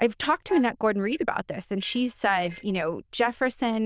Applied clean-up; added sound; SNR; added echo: neural diffusion model UNIVERSE++.